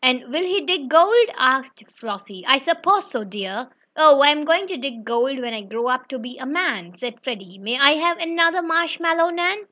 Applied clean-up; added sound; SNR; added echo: none; none; none; none.